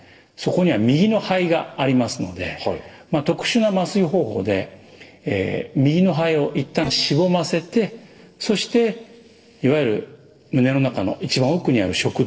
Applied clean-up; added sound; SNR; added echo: neural separator model SepFormer DNS4.